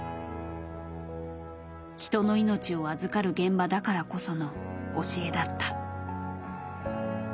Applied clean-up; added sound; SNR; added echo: none; none; none; none.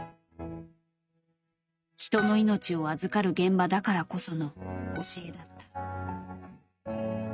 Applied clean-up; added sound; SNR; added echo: neural mask model RNNoise.